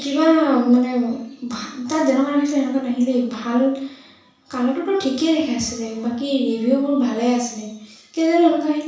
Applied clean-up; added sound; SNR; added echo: none; none; none; reverberation time 0.7 s.